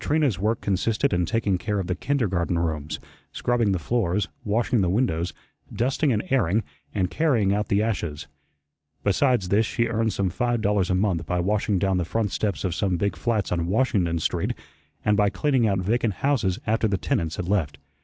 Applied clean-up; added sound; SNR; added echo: none; none; none; none.